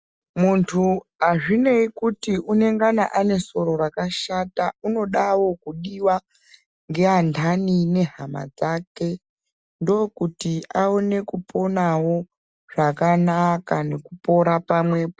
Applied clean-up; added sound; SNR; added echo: none; none; none; none.